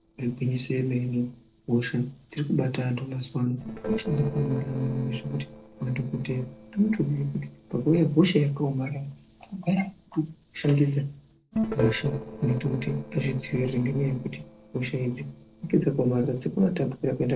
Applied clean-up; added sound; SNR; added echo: neural separator model SepFormer DNS4.